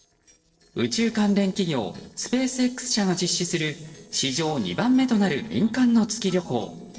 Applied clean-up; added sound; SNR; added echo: neural separator model SepFormer DNS4.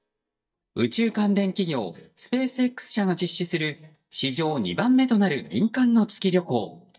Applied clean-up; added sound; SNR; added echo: neural mask model DeepFilterNet 3.